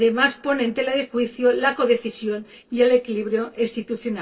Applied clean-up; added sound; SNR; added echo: neural separator model SepFormer DNS4.